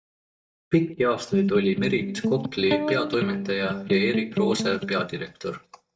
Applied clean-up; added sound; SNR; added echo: neural mask model DeepFilterNet 3.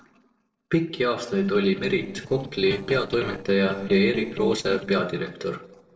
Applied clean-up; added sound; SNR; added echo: neural separator model SepFormer DNS4.